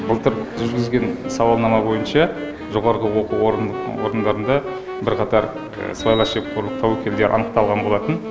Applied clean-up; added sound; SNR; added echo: none; Wind instrument, woodwind instrument; 9 dB; none.